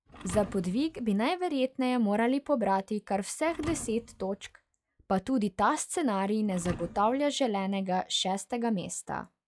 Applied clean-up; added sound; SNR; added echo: classical method log-MMSE.